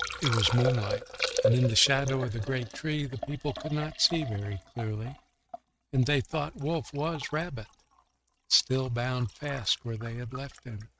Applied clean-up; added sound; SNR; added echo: neural mask model RNNoise.